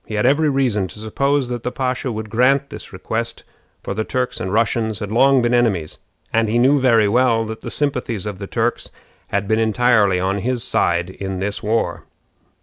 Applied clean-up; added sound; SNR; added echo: none; none; none; none.